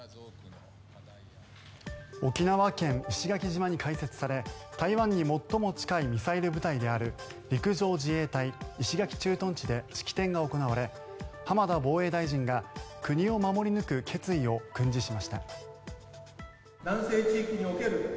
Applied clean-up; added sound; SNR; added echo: none; none; none; none.